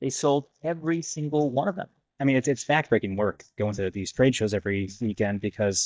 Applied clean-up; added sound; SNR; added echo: neural mask model DeepFilterNet 3.